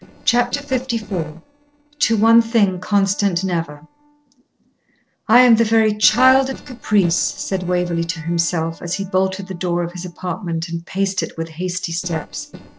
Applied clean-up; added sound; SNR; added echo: neural separator model SepFormer DNS4.